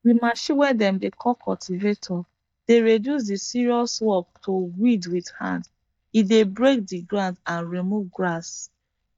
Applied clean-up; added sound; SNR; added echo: neural mask model DeepFilterNet 3.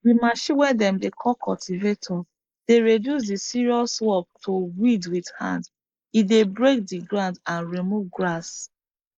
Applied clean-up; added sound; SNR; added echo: neural mask model Resemble Enhance denoiser.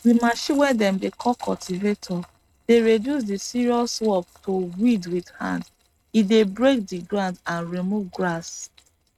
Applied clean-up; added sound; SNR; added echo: neural mask model RNNoise.